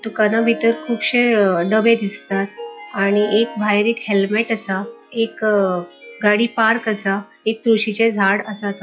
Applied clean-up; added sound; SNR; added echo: classical method log-MMSE.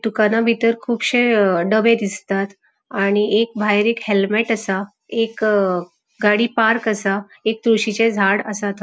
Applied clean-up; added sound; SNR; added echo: none; none; none; none.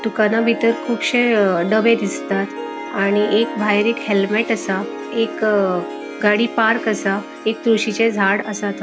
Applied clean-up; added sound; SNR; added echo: none; Harp; 10 dB; none.